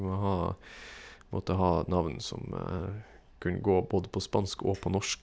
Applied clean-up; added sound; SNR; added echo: none; none; none; none.